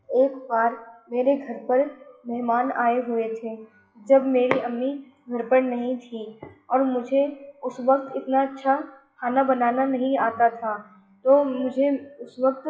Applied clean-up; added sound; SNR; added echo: classical method WPE with log-MMSE.